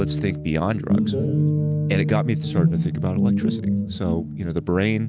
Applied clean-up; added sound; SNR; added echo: none; Guitar; -3 dB; none.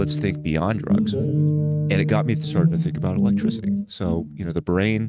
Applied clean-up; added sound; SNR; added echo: neural mask model RNNoise.